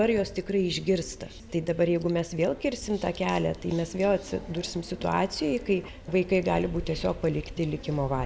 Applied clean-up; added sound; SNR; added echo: none; none; none; none.